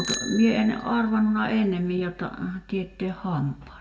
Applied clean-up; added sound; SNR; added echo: none; Bicycle bell; 15 dB; reverberation time 0.6 s.